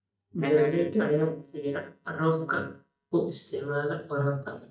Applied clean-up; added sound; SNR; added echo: neural mask model DeepFilterNet 3.